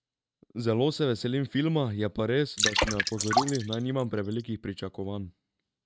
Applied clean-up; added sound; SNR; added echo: neural mask model RNNoise.